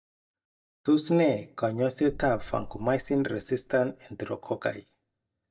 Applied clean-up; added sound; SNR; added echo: neural mask model DeepFilterNet 3.